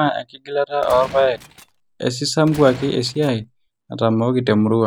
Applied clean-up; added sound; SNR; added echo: none; Gunshot, gunfire; 18 dB; none.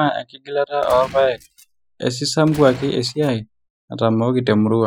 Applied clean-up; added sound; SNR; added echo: classical method Wiener filter.